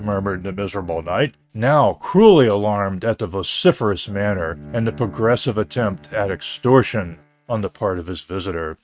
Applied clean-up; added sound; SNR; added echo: neural mask model RNNoise.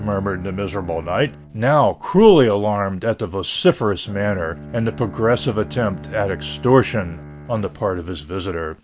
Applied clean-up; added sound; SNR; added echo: none; Bowed string instrument; 18 dB; none.